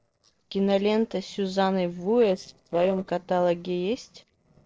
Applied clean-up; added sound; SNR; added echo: neural separator model SepFormer DNS4.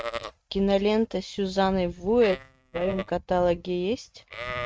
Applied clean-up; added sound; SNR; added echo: neural mask model RNNoise.